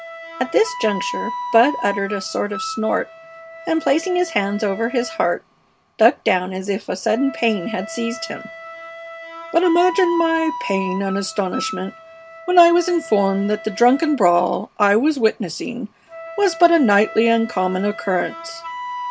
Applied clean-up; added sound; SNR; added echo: none; Wind instrument, woodwind instrument; 13 dB; none.